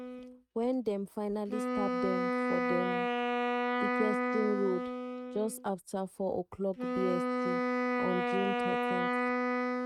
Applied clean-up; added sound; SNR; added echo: neural mask model RNNoise.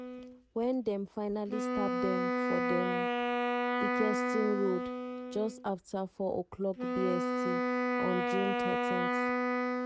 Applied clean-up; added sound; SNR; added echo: none; Wind instrument, woodwind instrument; -3 dB; none.